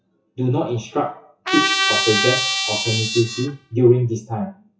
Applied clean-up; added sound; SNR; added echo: classical method WPE with log-MMSE.